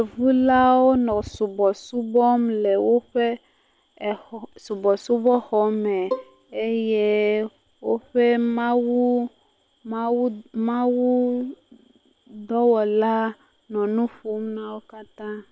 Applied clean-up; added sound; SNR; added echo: none; Bowed string instrument; 10 dB; none.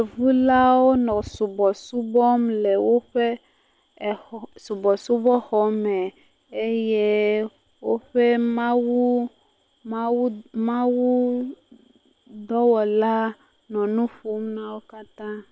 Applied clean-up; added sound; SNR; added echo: none; none; none; none.